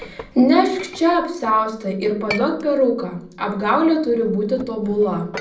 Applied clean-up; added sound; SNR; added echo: none; Chink, clink; 17 dB; reverberation time 0.6 s.